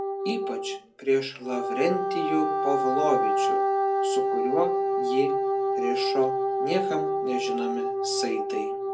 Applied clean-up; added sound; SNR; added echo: none; Wind instrument, woodwind instrument; -4 dB; reverberation time 0.2 s.